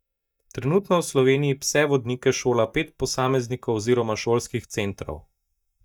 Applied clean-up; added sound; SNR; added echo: neural mask model DeepFilterNet 3.